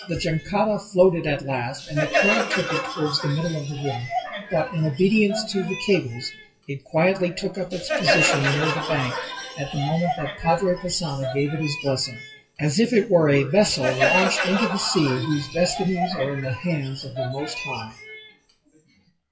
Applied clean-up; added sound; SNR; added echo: classical method WPE with log-MMSE.